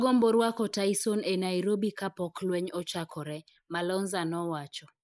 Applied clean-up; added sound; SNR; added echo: neural mask model Resemble Enhance denoiser.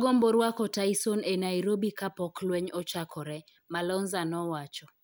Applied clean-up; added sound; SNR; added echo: none; none; none; none.